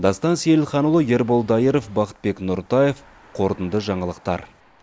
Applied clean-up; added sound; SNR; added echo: none; none; none; none.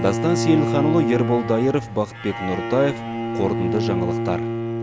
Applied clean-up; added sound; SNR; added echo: none; Bowed string instrument; 2 dB; none.